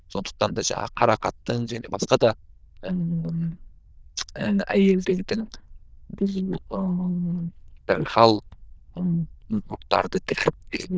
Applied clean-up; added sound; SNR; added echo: neural diffusion model UNIVERSE++.